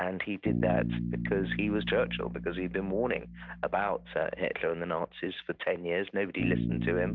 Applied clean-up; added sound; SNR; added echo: none; Bass guitar; 4 dB; none.